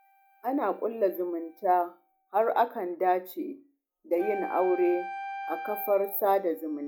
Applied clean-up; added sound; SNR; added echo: classical method log-MMSE.